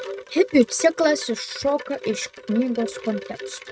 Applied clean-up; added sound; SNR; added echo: neural mask model RNNoise.